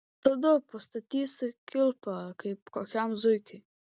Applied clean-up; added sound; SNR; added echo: none; none; none; none.